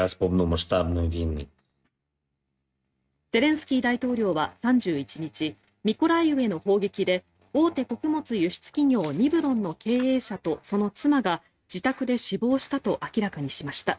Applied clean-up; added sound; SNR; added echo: neural mask model RNNoise.